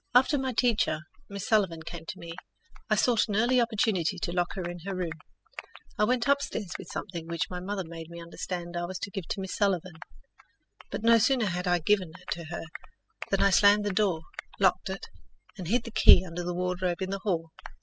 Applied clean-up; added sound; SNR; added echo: classical method spectral subtraction.